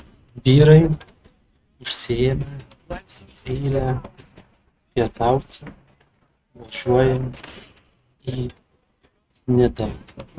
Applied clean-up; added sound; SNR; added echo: neural mask model RNNoise.